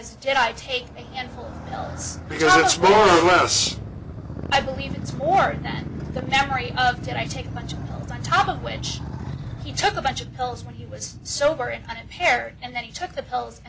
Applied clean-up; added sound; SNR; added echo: none; Motorcycle; 10 dB; none.